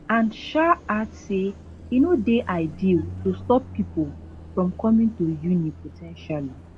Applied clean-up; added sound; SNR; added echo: none; Car passing by; 16 dB; none.